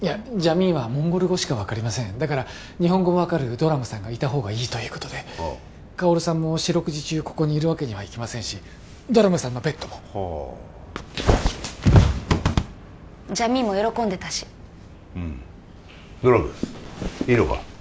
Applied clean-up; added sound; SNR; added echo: none; none; none; none.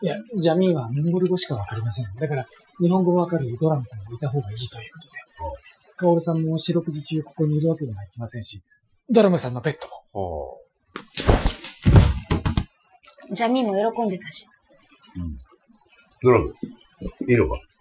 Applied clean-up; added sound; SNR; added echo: classical method Wiener filter.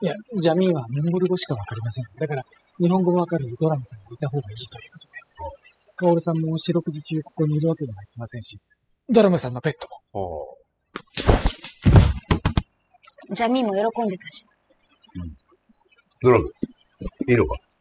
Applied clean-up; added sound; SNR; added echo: classical method spectral subtraction.